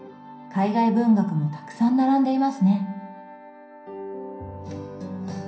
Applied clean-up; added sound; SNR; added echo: none; none; none; reverberation time 0.6 s.